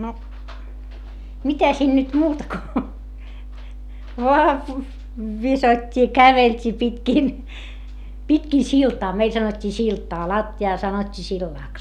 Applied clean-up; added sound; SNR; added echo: none; none; none; none.